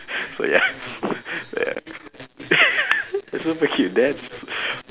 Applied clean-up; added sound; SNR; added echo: none; none; none; none.